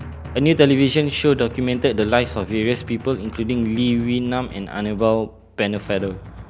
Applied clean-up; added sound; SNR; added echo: none; Drum; 15 dB; none.